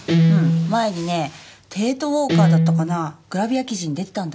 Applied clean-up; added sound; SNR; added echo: none; Guitar; -3 dB; none.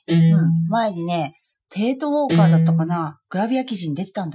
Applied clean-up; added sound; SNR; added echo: classical method Wiener filter.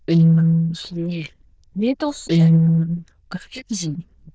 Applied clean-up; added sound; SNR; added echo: neural diffusion model UNIVERSE++.